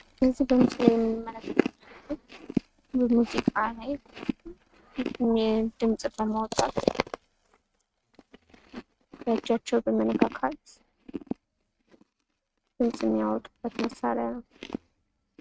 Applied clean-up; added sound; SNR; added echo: neural mask model RNNoise.